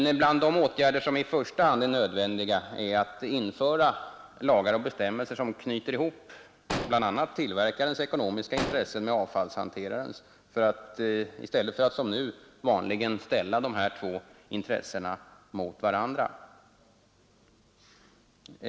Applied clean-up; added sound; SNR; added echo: none; Explosion; 8 dB; none.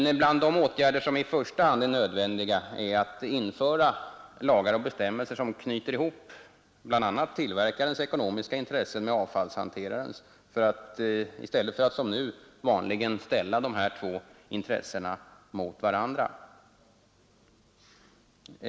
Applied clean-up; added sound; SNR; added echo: none; none; none; none.